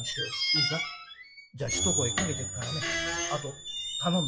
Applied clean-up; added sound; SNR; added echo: classical method log-MMSE.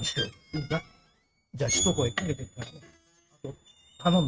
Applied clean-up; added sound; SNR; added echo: neural mask model RNNoise.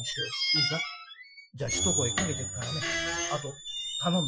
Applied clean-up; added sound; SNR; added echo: classical method Wiener filter.